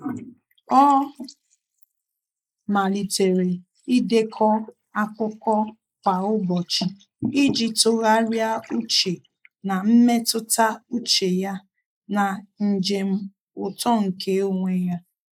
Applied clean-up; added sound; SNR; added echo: neural mask model Resemble Enhance denoiser.